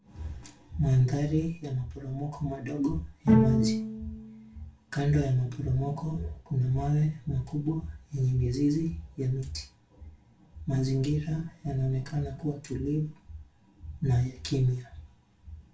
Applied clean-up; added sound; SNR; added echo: none; Bowed string instrument; 0 dB; reverberation time 0.2 s.